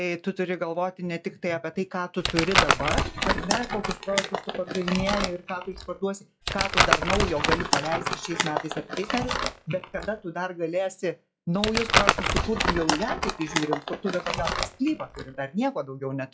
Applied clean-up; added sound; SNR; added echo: classical method log-MMSE.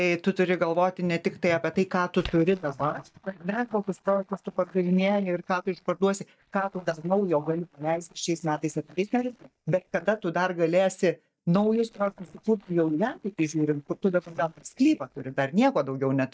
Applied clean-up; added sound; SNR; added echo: neural mask model DeepFilterNet 3.